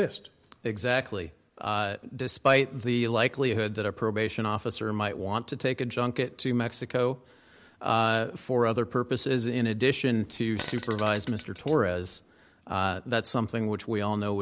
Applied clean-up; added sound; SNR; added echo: none; Fart; 16 dB; none.